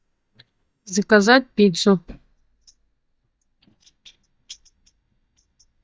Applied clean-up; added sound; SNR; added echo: neural mask model DeepFilterNet 3.